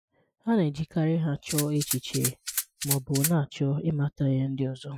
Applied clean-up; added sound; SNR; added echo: classical method Wiener filter.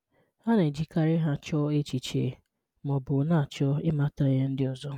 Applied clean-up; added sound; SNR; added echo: none; none; none; none.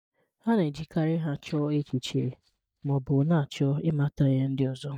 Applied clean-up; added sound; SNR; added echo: neural mask model DeepFilterNet 3.